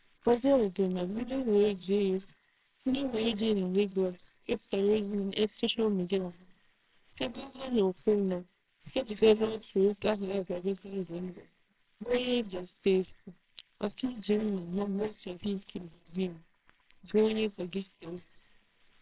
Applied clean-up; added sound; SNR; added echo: neural separator model SepFormer WHAMR!.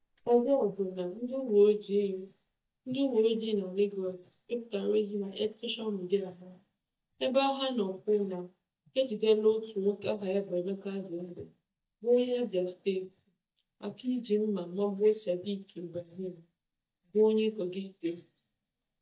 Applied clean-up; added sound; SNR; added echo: neural mask model DeepFilterNet 3.